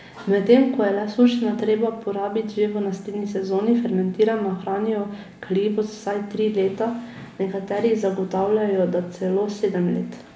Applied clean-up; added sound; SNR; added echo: none; none; none; none.